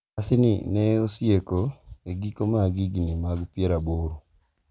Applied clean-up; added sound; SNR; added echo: none; none; none; none.